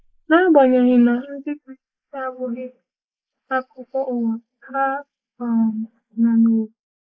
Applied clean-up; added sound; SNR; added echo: neural mask model Resemble Enhance denoiser.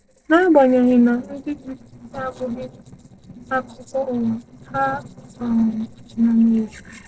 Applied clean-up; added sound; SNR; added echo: neural separator model SepFormer DNS4.